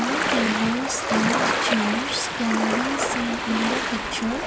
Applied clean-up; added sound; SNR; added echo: none; Ocean; -2 dB; reverberation time 0.3 s.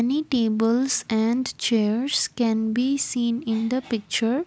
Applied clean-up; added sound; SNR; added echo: none; none; none; none.